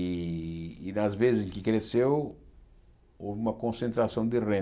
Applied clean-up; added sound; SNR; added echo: none; none; none; none.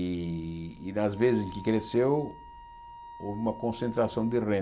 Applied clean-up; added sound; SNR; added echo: none; Wind instrument, woodwind instrument; 18 dB; none.